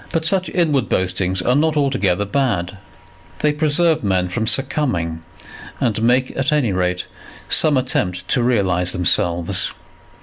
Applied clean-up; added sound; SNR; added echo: none; none; none; none.